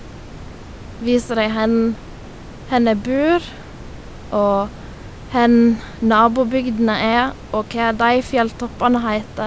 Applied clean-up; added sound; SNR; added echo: none; Water; 16 dB; none.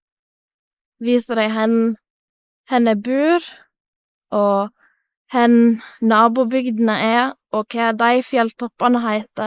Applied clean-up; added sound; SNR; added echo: neural mask model Resemble Enhance denoiser.